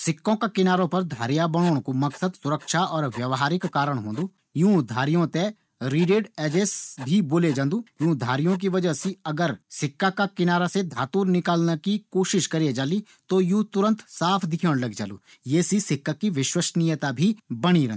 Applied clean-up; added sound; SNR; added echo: neural mask model RNNoise.